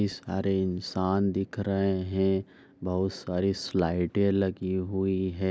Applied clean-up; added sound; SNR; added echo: none; none; none; none.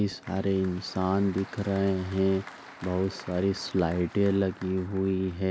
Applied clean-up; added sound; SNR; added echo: none; Applause; 20 dB; none.